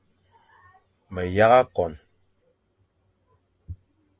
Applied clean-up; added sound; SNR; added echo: none; none; none; none.